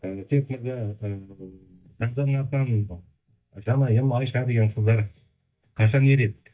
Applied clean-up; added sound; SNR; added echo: neural mask model DeepFilterNet 3.